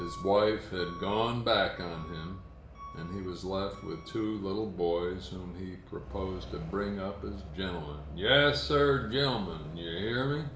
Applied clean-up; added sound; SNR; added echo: none; Alarm / Truck; 14 dB; reverberation time 0.9 s.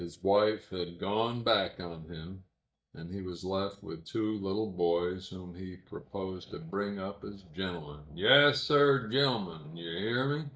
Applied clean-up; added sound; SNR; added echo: neural mask model DeepFilterNet 3.